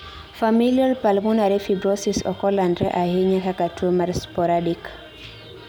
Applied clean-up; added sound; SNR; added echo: none; none; none; none.